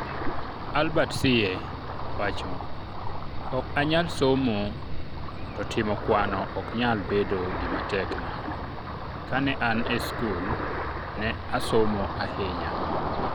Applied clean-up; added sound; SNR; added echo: none; Ocean; 2 dB; none.